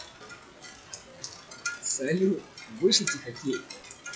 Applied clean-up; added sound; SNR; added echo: classical method log-MMSE.